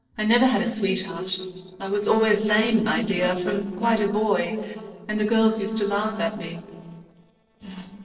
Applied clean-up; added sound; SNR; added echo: neural separator model SepFormer DNS4.